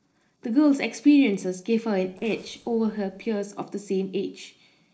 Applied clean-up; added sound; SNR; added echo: neural separator model SepFormer DNS4.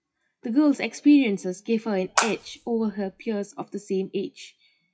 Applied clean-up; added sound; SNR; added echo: classical method WPE with log-MMSE.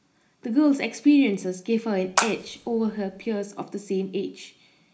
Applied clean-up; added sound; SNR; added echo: none; Water / Splash, splatter; 6 dB; reverberation time 0.4 s.